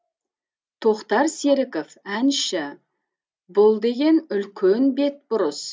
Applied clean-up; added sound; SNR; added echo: none; none; none; none.